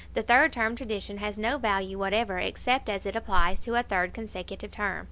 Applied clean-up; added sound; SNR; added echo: none; none; none; none.